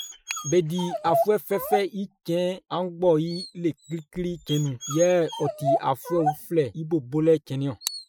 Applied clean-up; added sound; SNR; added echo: classical method Wiener filter.